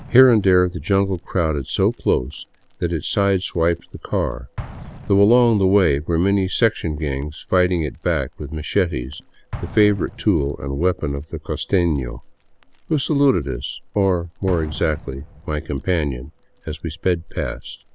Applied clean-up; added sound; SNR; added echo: none; Explosion + Crackle; 19 dB; none.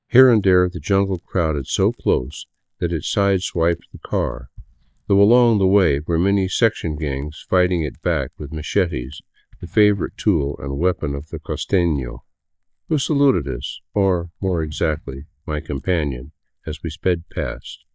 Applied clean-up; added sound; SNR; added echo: neural mask model DeepFilterNet 3.